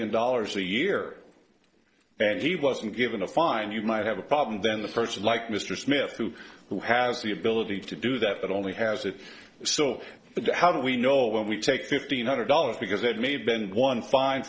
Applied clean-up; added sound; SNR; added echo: neural separator model SepFormer DNS4.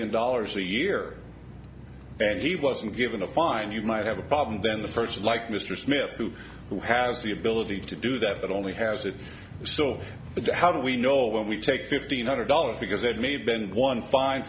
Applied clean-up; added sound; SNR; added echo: none; Vehicle; 17 dB; none.